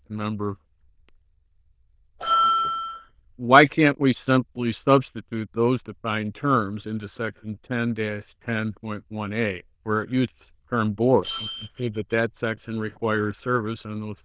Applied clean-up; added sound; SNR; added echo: neural diffusion model UNIVERSE++.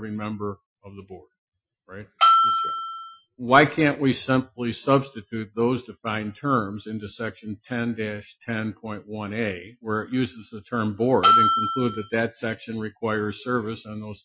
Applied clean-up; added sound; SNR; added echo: classical method Wiener filter.